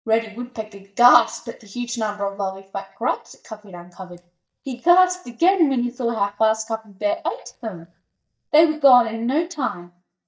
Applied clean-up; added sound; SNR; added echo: neural mask model DeepFilterNet 3.